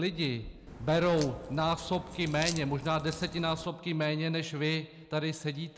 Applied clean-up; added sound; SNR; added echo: none; Crack; 12 dB; none.